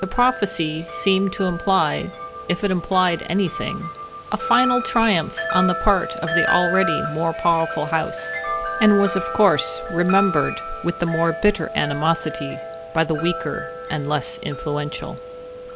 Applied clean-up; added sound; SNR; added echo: none; Wind chime; 7 dB; none.